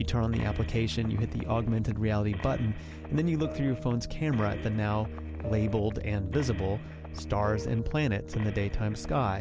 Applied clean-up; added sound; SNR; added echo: none; none; none; none.